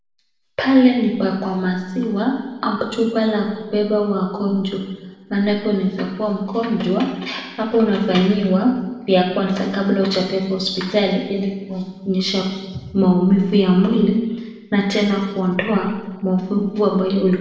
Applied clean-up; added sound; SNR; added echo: none; none; none; reverberation time 1.1 s.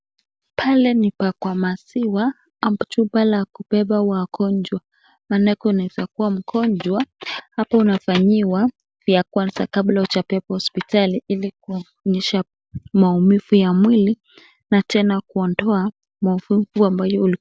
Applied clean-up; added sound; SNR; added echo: none; none; none; none.